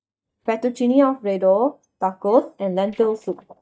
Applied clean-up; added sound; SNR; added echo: neural mask model DeepFilterNet 3.